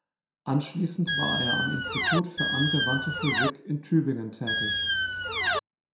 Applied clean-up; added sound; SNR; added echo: none; Squeak; -3 dB; reverberation time 0.6 s.